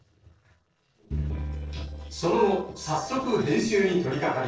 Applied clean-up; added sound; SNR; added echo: neural separator model SepFormer DNS4.